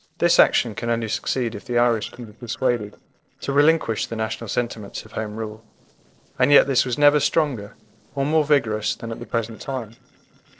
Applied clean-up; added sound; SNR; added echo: neural separator model SepFormer DNS4.